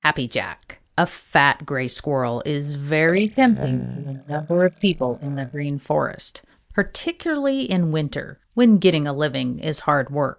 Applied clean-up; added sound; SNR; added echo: neural mask model DeepFilterNet 3.